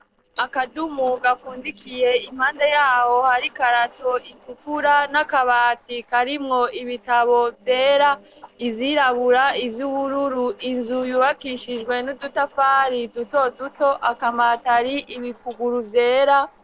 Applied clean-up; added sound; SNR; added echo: neural separator model SepFormer DNS4.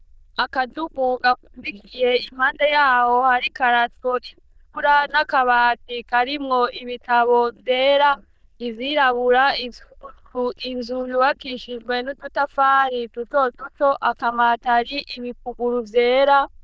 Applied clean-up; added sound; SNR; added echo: neural diffusion model UNIVERSE++.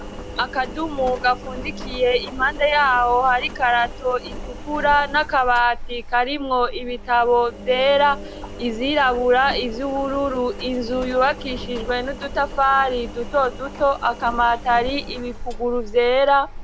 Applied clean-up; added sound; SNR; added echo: none; Engine; 11 dB; none.